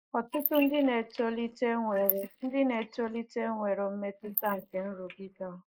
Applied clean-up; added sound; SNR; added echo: neural mask model Resemble Enhance denoiser.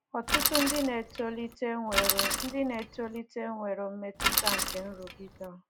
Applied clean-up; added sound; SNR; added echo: none; Bicycle; -3 dB; none.